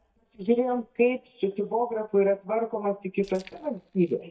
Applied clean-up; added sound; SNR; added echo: neural mask model DeepFilterNet 3.